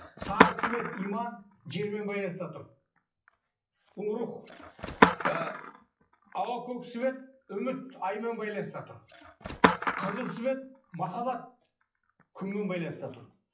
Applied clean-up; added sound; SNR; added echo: classical method WPE with log-MMSE.